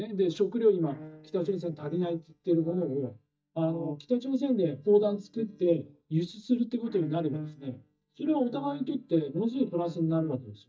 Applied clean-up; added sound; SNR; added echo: neural mask model DeepFilterNet 3.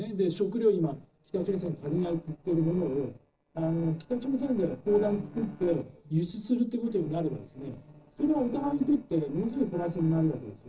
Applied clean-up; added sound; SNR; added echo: neural separator model SepFormer DNS4.